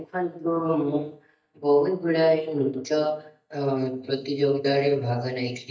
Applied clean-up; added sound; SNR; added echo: neural mask model DeepFilterNet 3.